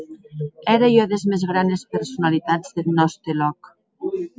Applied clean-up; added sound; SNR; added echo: none; none; none; none.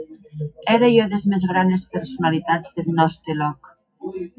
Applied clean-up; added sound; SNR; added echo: none; none; none; reverberation time 0.3 s.